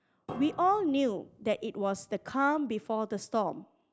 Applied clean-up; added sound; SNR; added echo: none; Piano; 18 dB; none.